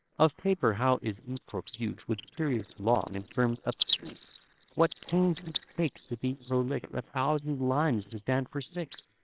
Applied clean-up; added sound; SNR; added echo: neural separator model SepFormer WHAMR!.